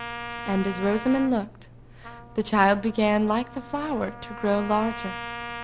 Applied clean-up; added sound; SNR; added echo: none; Trumpet; 12 dB; none.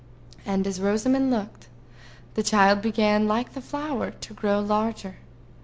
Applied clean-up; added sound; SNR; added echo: none; none; none; none.